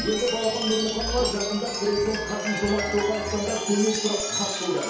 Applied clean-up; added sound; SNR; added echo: none; Chime; 4 dB; reverberation time 0.7 s.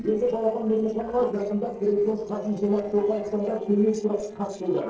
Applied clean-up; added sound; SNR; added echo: neural separator model SepFormer DNS4.